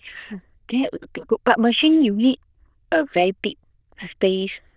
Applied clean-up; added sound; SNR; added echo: neural diffusion model UNIVERSE++.